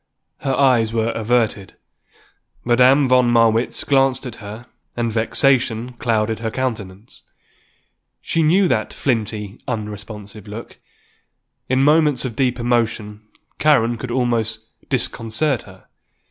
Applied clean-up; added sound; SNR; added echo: none; none; none; none.